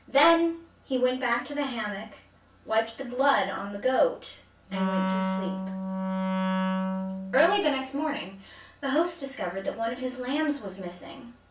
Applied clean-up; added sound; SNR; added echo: none; Wind instrument, woodwind instrument; 1 dB; reverberation time 0.3 s.